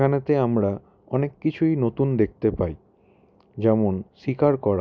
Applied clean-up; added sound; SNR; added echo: none; none; none; none.